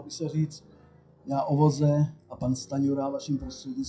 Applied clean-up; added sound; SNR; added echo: classical method WPE with log-MMSE.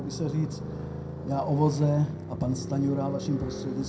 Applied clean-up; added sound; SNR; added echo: none; Motorcycle; 7 dB; reverberation time 0.2 s.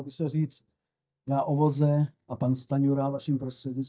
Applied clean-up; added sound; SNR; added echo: neural mask model DeepFilterNet 3.